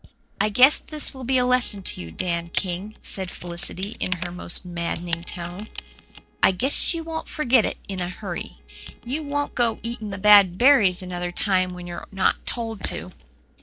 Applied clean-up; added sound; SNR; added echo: neural separator model SepFormer DNS4.